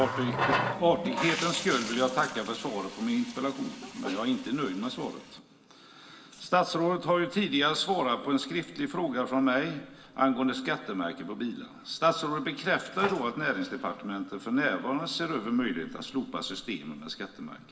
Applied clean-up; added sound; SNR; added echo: none; Water tap, faucet; 10 dB; reverberation time 1.1 s.